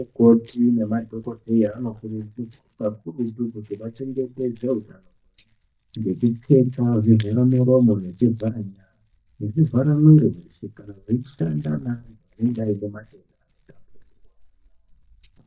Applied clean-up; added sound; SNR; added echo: neural mask model DeepFilterNet 3.